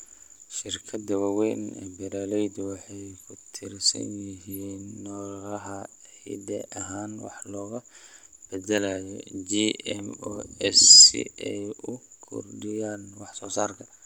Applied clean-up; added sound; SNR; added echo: none; none; none; none.